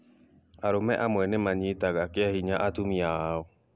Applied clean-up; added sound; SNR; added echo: none; none; none; none.